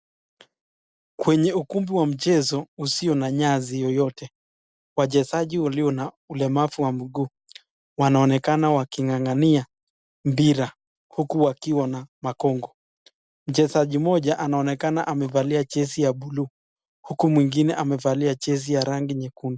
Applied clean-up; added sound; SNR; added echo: none; none; none; none.